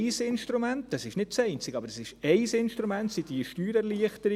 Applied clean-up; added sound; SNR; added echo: none; none; none; none.